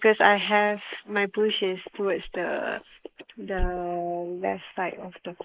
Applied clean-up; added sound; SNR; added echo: neural mask model Resemble Enhance denoiser.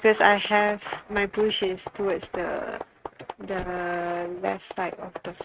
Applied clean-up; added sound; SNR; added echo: neural mask model RNNoise.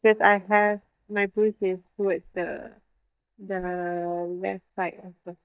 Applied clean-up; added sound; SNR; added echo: neural mask model DeepFilterNet 3.